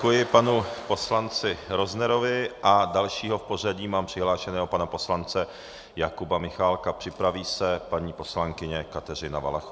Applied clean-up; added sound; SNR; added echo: none; none; none; none.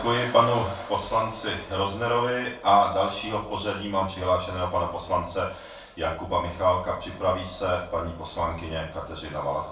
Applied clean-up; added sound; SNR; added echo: none; none; none; reverberation time 0.3 s.